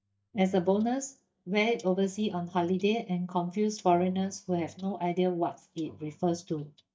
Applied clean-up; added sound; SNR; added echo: neural mask model DeepFilterNet 3.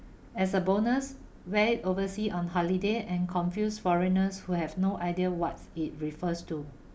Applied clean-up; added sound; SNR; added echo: none; none; none; none.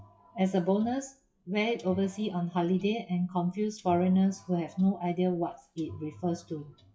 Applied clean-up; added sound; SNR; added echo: classical method WPE with log-MMSE.